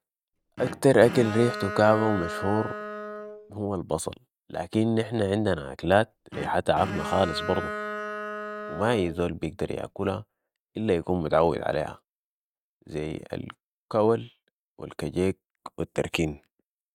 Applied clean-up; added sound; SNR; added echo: none; Bowed string instrument; 8 dB; none.